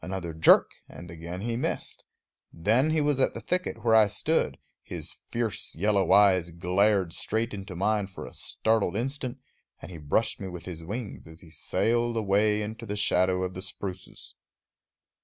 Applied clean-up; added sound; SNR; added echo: none; none; none; none.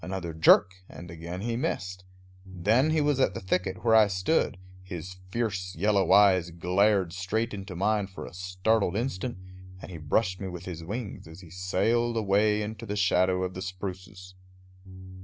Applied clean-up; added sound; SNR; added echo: none; Bass guitar; 17 dB; none.